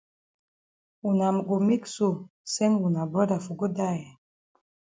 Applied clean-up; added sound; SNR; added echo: none; none; none; none.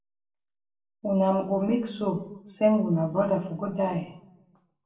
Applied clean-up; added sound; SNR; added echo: none; none; none; reverberation time 0.7 s.